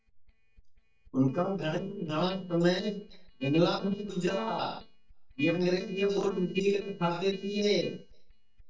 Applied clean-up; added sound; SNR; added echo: neural mask model DeepFilterNet 3.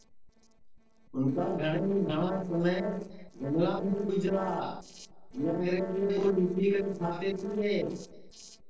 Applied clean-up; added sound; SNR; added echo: neural separator model SepFormer DNS4.